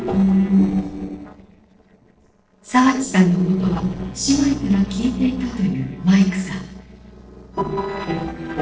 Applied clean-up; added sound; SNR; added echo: neural separator model SepFormer DNS4.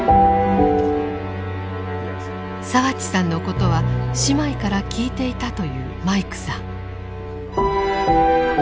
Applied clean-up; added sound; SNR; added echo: none; none; none; none.